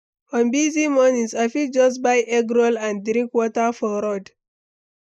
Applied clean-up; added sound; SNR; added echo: neural mask model Resemble Enhance denoiser.